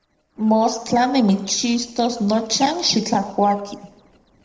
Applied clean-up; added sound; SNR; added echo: neural separator model SepFormer DNS4.